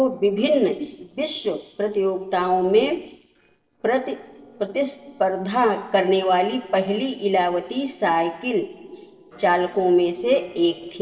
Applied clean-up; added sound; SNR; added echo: neural separator model SepFormer DNS4.